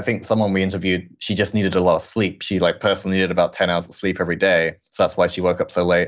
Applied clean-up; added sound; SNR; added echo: none; none; none; none.